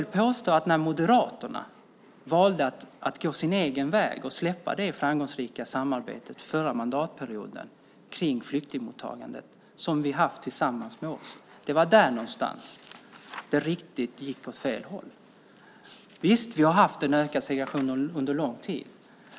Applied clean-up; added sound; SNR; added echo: none; none; none; none.